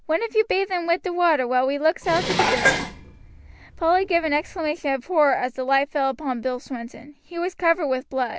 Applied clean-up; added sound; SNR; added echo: none; Dishes, pots, and pans; 3 dB; none.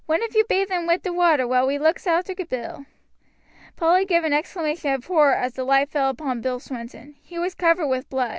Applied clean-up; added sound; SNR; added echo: none; none; none; none.